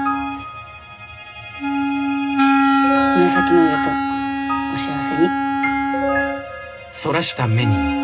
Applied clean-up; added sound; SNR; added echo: none; Wind instrument, woodwind instrument; -2 dB; reverberation time 0.2 s.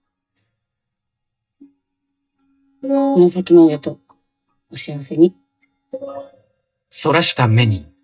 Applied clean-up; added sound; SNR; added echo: neural mask model DeepFilterNet 3.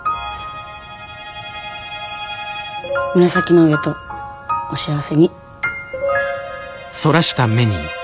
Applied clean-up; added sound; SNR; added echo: none; none; none; none.